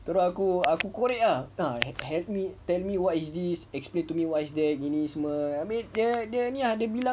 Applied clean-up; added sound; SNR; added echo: none; Tick; 15 dB; none.